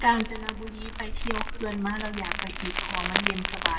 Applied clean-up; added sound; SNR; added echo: none; Crumpling, crinkling; -1 dB; reverberation time 1.5 s.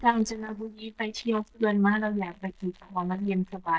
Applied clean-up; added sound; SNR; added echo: neural mask model DeepFilterNet 3.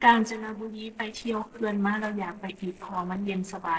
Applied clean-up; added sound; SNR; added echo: neural separator model SepFormer DNS4.